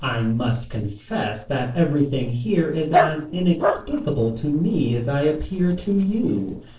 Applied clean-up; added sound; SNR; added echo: neural separator model SepFormer DNS4.